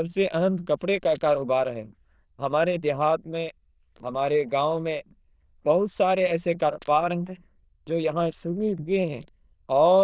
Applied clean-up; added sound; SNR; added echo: neural diffusion model UNIVERSE++.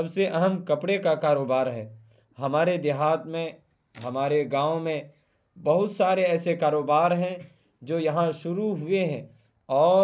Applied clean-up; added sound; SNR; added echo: none; none; none; none.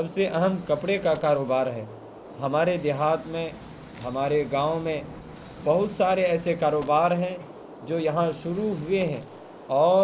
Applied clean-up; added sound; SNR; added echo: none; Gunshot, gunfire; 17 dB; none.